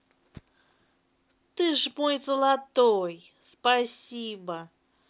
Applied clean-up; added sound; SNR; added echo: none; none; none; none.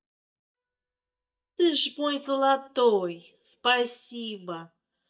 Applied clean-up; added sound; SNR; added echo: neural mask model DeepFilterNet 3.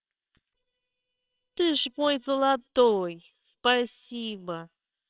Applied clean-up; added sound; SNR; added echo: neural separator model SepFormer WHAMR!.